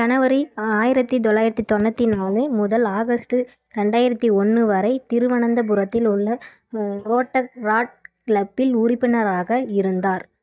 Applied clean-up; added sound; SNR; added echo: neural mask model DeepFilterNet 3.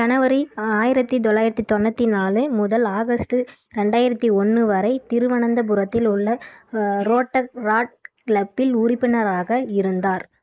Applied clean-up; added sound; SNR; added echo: neural mask model Resemble Enhance denoiser.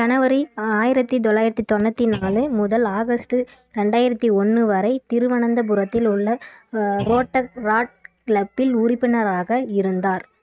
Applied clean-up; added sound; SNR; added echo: neural mask model RNNoise.